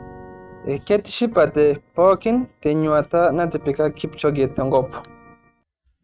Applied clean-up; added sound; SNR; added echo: neural mask model RNNoise.